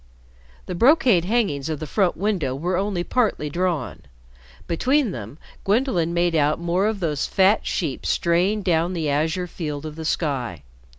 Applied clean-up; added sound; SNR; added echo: none; none; none; none.